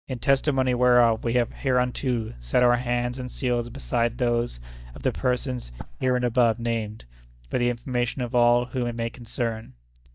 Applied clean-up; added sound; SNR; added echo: neural mask model DeepFilterNet 3.